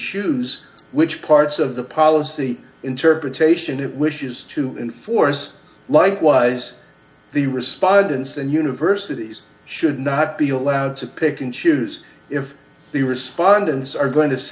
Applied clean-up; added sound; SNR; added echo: none; none; none; none.